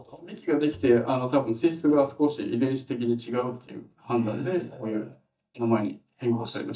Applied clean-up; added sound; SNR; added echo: neural mask model DeepFilterNet 3.